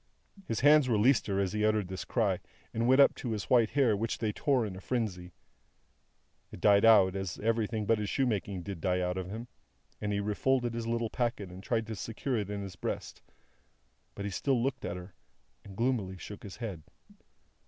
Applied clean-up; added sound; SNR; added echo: none; none; none; none.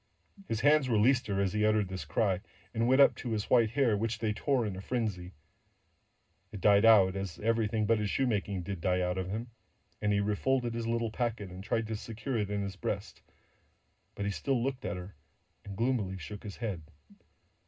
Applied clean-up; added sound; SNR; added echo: none; none; none; reverberation time 0.2 s.